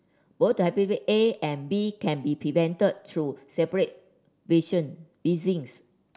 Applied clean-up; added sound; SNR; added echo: none; none; none; none.